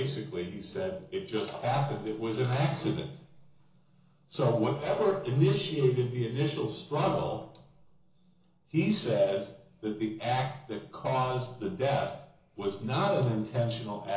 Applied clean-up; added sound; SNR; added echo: none; none; none; reverberation time 0.7 s.